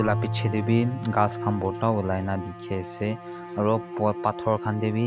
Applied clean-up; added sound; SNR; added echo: none; Marimba, xylophone / Wood + Bowed string instrument; 7 dB; none.